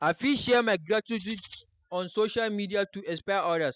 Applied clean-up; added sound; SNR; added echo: classical method spectral subtraction.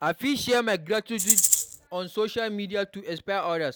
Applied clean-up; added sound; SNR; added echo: none; Rattle (instrument); -5 dB; none.